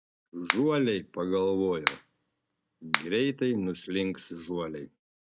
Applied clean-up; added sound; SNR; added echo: none; Finger snapping; 5 dB; none.